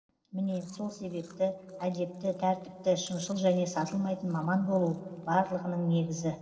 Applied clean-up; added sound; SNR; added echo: neural separator model SepFormer DNS4.